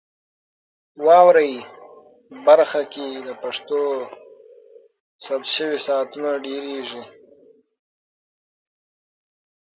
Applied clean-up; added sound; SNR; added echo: none; none; none; none.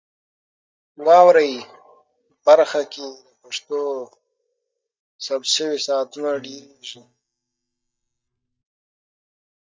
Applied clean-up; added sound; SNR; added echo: neural mask model DeepFilterNet 3.